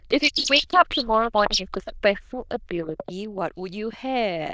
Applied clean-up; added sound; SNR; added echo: neural diffusion model UNIVERSE++.